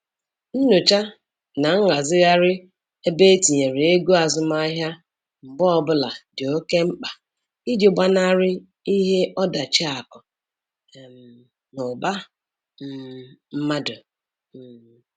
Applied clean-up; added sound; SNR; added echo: none; none; none; none.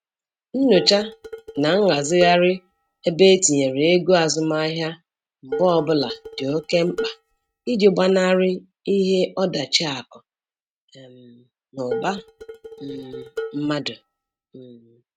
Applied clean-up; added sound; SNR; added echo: neural mask model RNNoise.